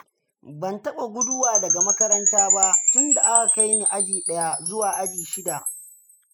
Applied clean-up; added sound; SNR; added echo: classical method spectral subtraction.